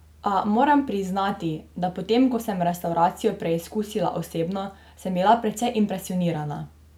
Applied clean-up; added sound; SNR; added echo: none; none; none; none.